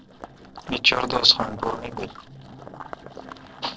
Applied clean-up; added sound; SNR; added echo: neural separator model SepFormer DNS4.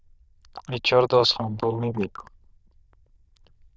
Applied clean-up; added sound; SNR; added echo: neural diffusion model UNIVERSE++.